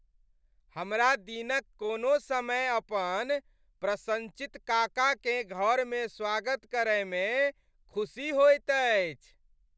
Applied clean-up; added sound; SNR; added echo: none; none; none; none.